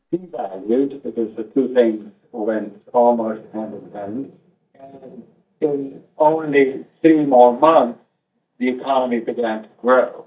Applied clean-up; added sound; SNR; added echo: neural mask model DeepFilterNet 3.